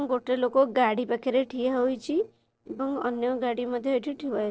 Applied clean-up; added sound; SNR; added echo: neural separator model SepFormer DNS4.